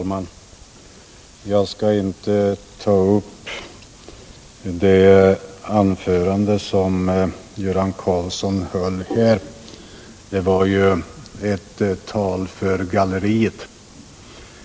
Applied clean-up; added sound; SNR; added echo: none; none; none; none.